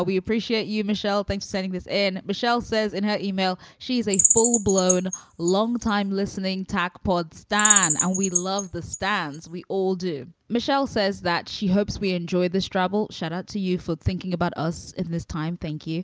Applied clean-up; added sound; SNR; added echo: none; Bird vocalization, bird call, bird song; 0 dB; none.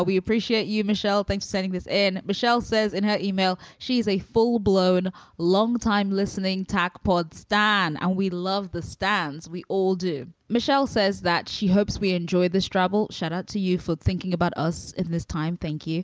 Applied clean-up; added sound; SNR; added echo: none; none; none; none.